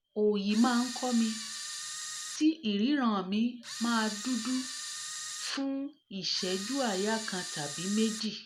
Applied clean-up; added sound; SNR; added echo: none; Camera; 8 dB; none.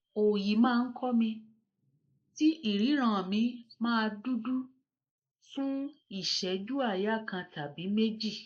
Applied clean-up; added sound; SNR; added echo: neural mask model Resemble Enhance denoiser.